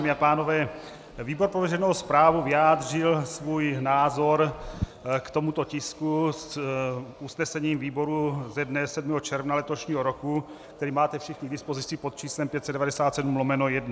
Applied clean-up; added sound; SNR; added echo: none; none; none; none.